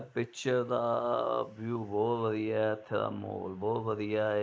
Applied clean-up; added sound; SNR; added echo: neural mask model Resemble Enhance denoiser.